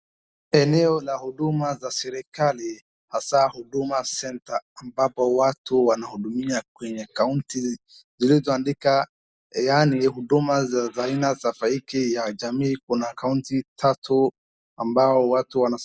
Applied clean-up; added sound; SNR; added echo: none; none; none; none.